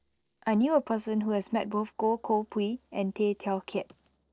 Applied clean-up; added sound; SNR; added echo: neural separator model SepFormer DNS4.